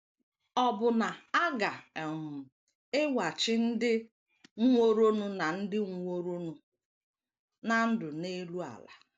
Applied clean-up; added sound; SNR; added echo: none; none; none; none.